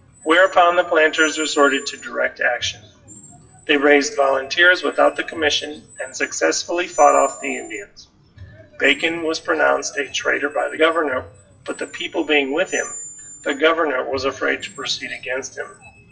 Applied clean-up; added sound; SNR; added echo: classical method WPE with log-MMSE.